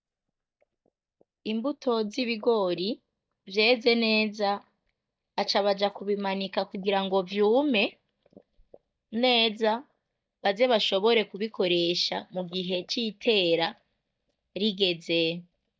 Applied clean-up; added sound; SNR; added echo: neural mask model DeepFilterNet 3.